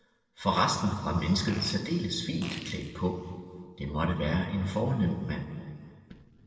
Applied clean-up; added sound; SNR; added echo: neural separator model SepFormer DNS4.